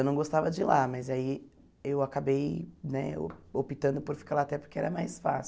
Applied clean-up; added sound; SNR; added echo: none; none; none; none.